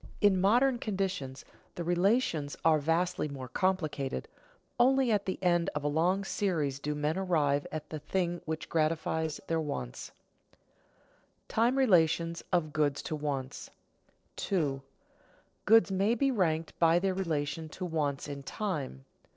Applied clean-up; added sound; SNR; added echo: neural separator model SepFormer DNS4.